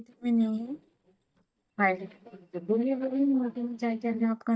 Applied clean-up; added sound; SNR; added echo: neural mask model DeepFilterNet 3.